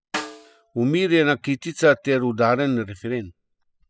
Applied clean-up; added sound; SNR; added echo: classical method spectral subtraction.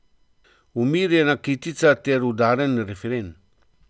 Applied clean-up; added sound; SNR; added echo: none; none; none; none.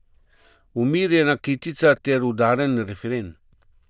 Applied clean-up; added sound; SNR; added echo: neural diffusion model UNIVERSE++.